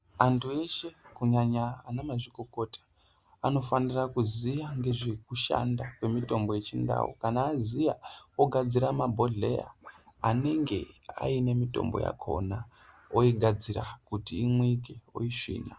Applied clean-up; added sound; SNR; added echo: none; none; none; none.